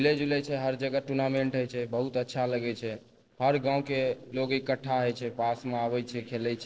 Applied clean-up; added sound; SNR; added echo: neural separator model SepFormer DNS4.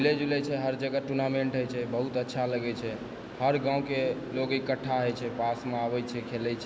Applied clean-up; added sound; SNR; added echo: none; none; none; none.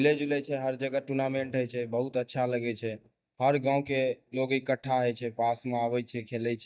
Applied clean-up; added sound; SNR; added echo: neural mask model DeepFilterNet 3.